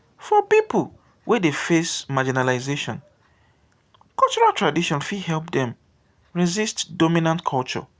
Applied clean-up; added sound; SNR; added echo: none; none; none; none.